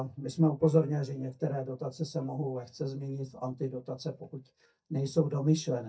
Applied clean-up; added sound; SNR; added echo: neural mask model DeepFilterNet 3.